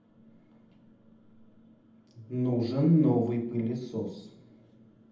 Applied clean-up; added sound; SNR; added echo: none; none; none; reverberation time 0.8 s.